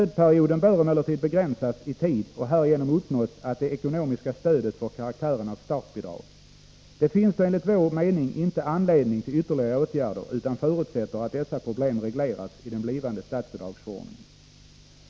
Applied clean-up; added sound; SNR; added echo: none; none; none; none.